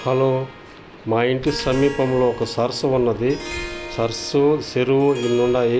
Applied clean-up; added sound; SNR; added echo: none; Harp; 15 dB; none.